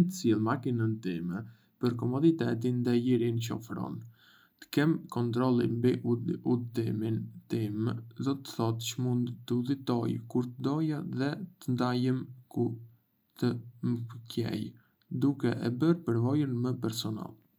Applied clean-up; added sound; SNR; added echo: none; none; none; none.